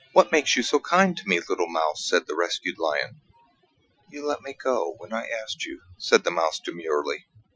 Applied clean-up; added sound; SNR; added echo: classical method Wiener filter.